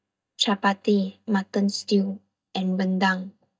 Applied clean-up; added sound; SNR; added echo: neural mask model DeepFilterNet 3.